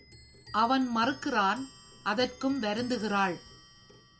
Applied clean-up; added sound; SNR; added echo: none; Clock; 19 dB; none.